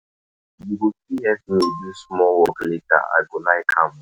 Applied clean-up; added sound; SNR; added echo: none; Marimba, xylophone; 13 dB; none.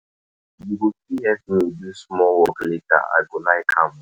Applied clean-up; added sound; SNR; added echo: none; none; none; none.